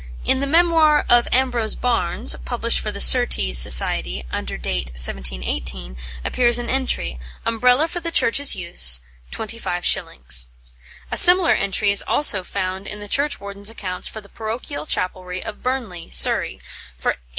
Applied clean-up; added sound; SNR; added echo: none; none; none; none.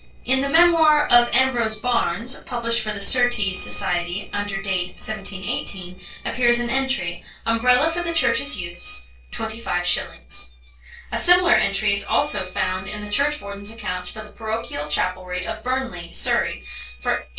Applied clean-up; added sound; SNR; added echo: neural separator model SepFormer DNS4.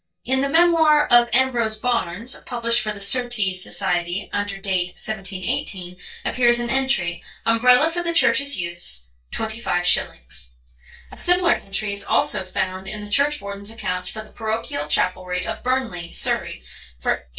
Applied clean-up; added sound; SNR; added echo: neural mask model DeepFilterNet 3.